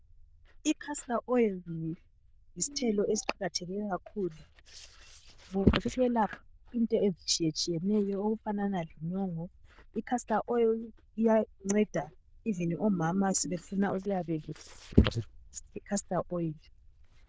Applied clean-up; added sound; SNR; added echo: neural diffusion model UNIVERSE++.